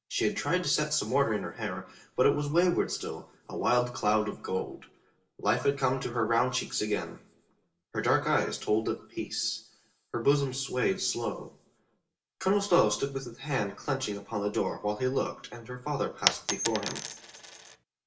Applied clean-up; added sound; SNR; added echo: none; Coin (dropping); 4 dB; reverberation time 0.6 s.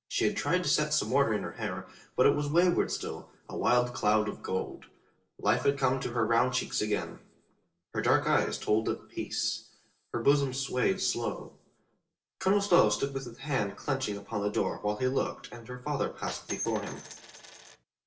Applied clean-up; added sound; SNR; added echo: neural separator model SepFormer DNS4.